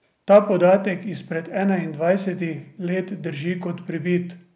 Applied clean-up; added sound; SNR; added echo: none; none; none; none.